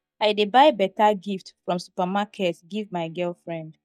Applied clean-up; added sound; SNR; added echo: neural mask model DeepFilterNet 3.